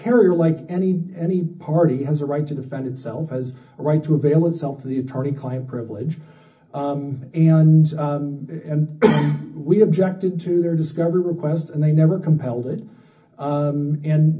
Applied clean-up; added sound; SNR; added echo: none; none; none; reverberation time 0.4 s.